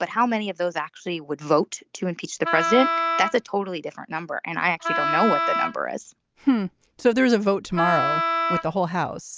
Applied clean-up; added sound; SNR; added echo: none; Wind instrument, woodwind instrument; 0 dB; none.